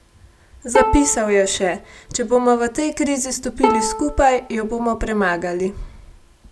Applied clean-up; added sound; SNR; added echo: none; Bowed string instrument; 6 dB; none.